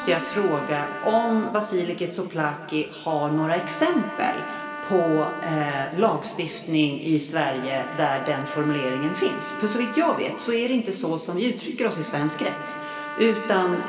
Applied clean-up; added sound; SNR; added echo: none; Trumpet; 11 dB; reverberation time 2.3 s.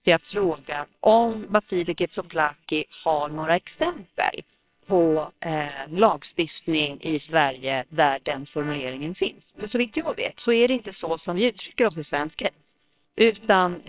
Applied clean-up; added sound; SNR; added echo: neural separator model SepFormer WHAMR!.